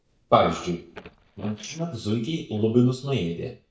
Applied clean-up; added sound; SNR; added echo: neural mask model DeepFilterNet 3.